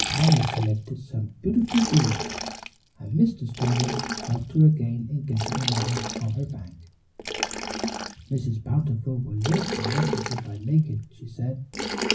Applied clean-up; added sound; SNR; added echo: none; Liquid; 7 dB; reverberation time 0.4 s.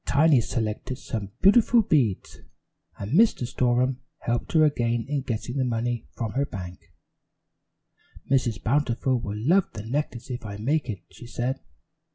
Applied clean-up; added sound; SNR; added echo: none; none; none; none.